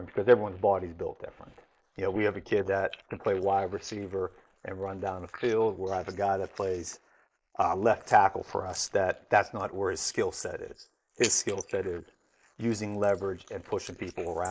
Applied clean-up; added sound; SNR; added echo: neural mask model Resemble Enhance denoiser.